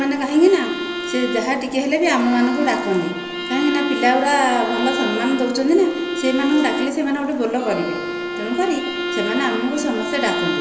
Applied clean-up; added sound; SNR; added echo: none; Bowed string instrument; 7 dB; none.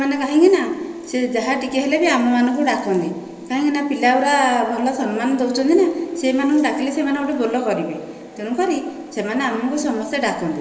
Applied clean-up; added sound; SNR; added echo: neural mask model Resemble Enhance denoiser.